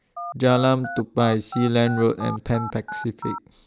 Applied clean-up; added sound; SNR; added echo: none; Telephone; 12 dB; none.